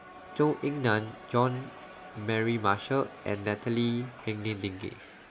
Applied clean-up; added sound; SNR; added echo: none; Crowd; 17 dB; none.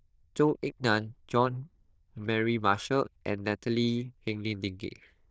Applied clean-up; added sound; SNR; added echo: neural diffusion model UNIVERSE++.